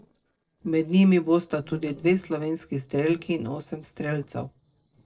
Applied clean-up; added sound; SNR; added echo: neural separator model SepFormer DNS4.